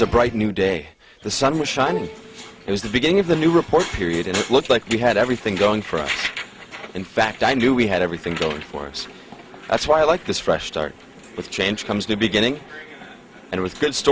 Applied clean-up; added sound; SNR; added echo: none; Bowed string instrument; 11 dB; none.